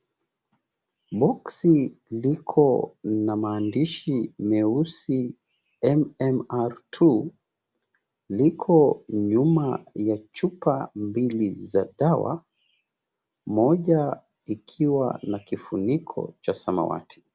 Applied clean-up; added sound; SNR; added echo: none; none; none; none.